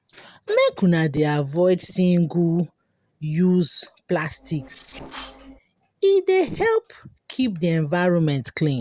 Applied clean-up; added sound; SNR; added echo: neural separator model SepFormer DNS4.